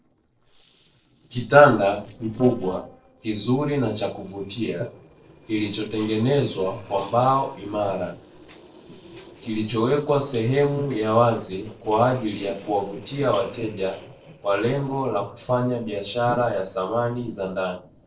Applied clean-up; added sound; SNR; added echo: neural separator model SepFormer DNS4.